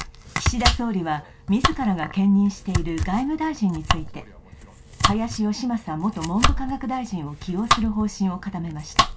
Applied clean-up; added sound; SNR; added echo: none; Domestic sounds, home sounds; 1 dB; reverberation time 0.2 s.